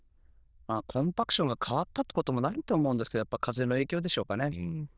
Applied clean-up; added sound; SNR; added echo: neural diffusion model UNIVERSE++.